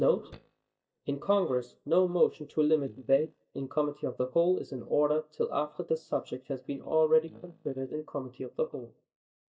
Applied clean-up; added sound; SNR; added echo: neural mask model DeepFilterNet 3.